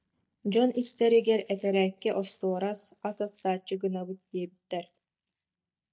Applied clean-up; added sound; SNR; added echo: neural mask model DeepFilterNet 3.